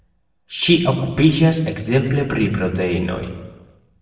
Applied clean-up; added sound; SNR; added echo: none; none; none; reverberation time 1.1 s.